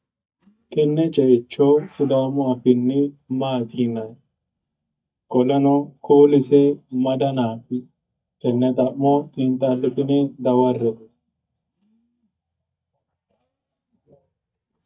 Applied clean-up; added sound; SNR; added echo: neural mask model DeepFilterNet 3.